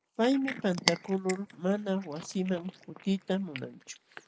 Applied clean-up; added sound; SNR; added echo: neural mask model Resemble Enhance denoiser.